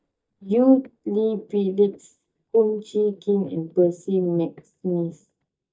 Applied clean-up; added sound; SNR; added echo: neural mask model DeepFilterNet 3.